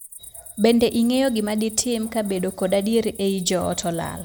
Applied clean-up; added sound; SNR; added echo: none; Cricket; 19 dB; none.